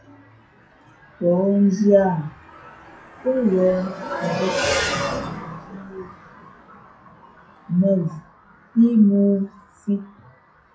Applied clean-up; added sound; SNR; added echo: classical method WPE with log-MMSE.